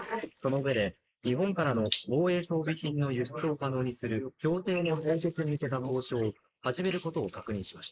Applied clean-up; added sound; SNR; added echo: neural mask model Resemble Enhance denoiser.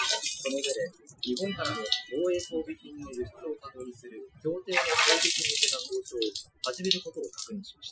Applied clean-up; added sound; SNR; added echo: classical method Wiener filter.